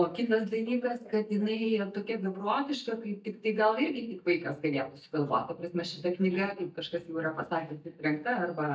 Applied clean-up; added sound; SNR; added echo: neural mask model DeepFilterNet 3.